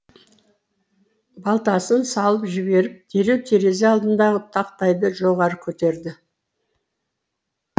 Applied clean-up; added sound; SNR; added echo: none; none; none; none.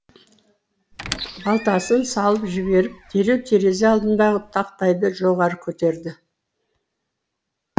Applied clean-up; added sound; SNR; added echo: none; Squeak; 16 dB; none.